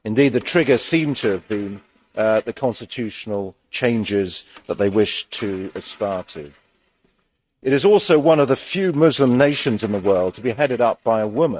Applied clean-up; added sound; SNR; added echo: neural mask model RNNoise.